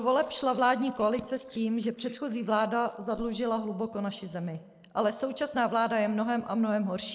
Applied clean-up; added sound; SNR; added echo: neural mask model Resemble Enhance denoiser.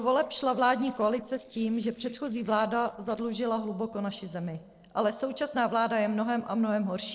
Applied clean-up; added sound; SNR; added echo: neural separator model SepFormer DNS4.